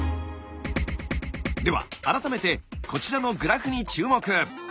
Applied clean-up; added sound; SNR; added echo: none; none; none; none.